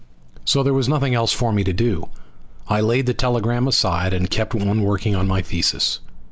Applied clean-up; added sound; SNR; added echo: none; none; none; none.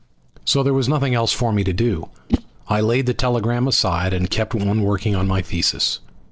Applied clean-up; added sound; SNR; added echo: neural separator model SepFormer DNS4.